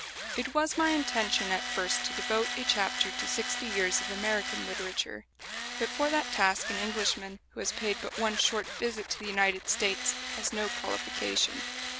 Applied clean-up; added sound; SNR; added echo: none; Tools; 5 dB; none.